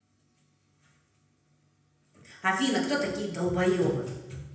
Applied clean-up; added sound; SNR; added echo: none; none; none; reverberation time 0.9 s.